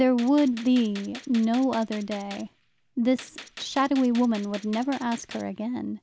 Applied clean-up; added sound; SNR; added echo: none; Gunshot, gunfire; 19 dB; none.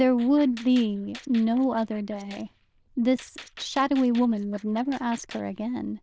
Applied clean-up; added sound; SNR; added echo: neural diffusion model UNIVERSE++.